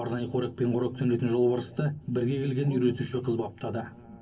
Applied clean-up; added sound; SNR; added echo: none; none; none; reverberation time 0.3 s.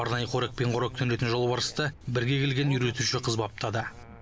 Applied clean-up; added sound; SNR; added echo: none; none; none; none.